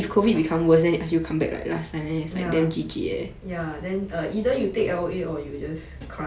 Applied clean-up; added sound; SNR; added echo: none; none; none; none.